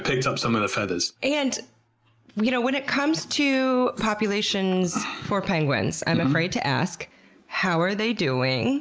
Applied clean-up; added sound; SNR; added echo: none; none; none; none.